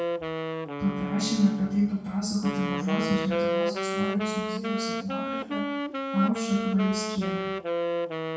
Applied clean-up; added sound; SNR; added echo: none; Wind instrument, woodwind instrument; 2 dB; reverberation time 0.6 s.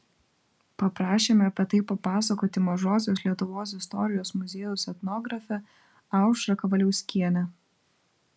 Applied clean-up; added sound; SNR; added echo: none; none; none; none.